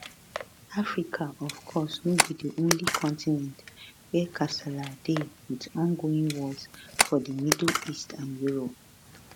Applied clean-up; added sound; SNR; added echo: none; Camera; 4 dB; none.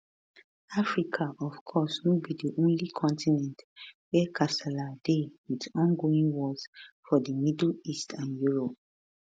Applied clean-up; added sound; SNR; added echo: none; none; none; none.